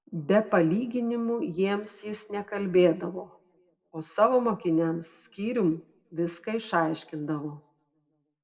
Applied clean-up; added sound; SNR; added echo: none; none; none; reverberation time 0.6 s.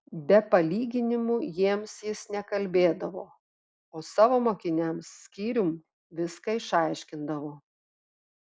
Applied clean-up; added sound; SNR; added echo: none; none; none; none.